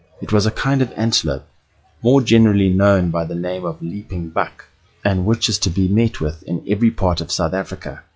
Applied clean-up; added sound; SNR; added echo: classical method log-MMSE.